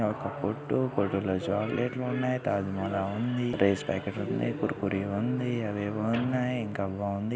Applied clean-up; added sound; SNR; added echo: none; Squeak / Slam; 19 dB; none.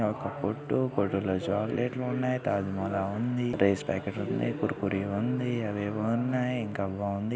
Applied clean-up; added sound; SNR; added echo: none; none; none; none.